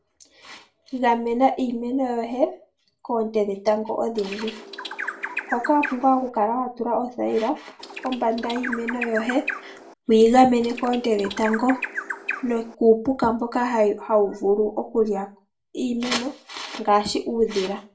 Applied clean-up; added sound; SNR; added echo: none; Bird; 10 dB; reverberation time 0.3 s.